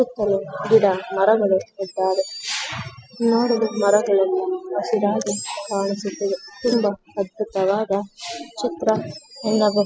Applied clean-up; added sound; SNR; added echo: classical method spectral subtraction.